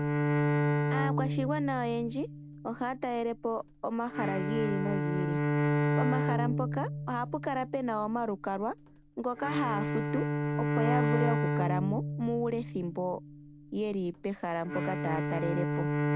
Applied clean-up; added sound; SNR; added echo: none; Bowed string instrument; -2 dB; none.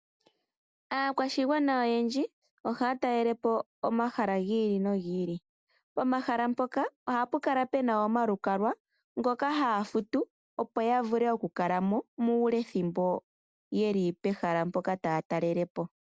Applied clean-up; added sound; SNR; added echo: none; none; none; none.